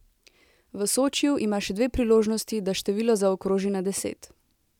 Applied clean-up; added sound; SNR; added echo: none; none; none; none.